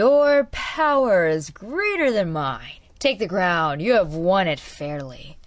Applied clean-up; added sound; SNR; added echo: none; none; none; none.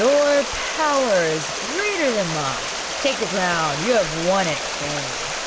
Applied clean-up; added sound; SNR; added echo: none; Stream; 5 dB; none.